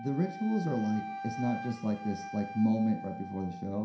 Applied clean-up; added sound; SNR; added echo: none; Wind instrument, woodwind instrument; 10 dB; reverberation time 0.5 s.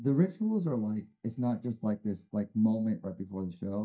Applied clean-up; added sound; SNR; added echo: neural mask model DeepFilterNet 3.